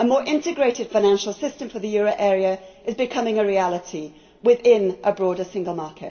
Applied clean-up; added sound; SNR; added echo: none; none; none; reverberation time 0.7 s.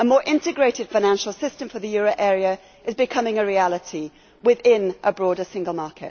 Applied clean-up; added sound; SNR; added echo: none; none; none; none.